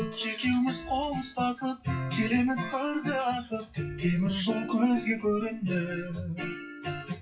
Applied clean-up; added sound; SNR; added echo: classical method WPE with log-MMSE.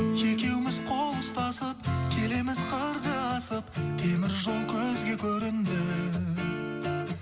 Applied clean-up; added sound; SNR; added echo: none; none; none; none.